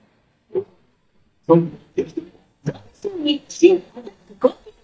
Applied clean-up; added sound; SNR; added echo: neural mask model DeepFilterNet 3.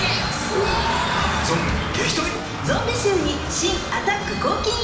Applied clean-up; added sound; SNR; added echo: none; Traffic noise, roadway noise; 5 dB; reverberation time 1.0 s.